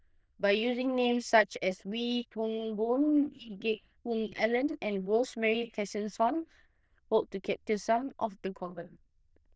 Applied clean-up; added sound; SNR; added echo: neural diffusion model UNIVERSE++.